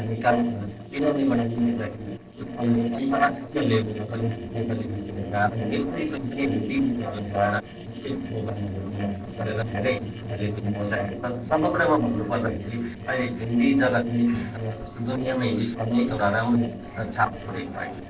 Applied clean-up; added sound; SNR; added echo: neural separator model SepFormer DNS4.